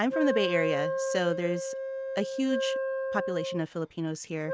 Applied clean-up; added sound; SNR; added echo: none; Wind instrument, woodwind instrument; 2 dB; none.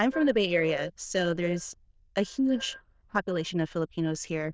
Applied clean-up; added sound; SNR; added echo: neural diffusion model UNIVERSE++.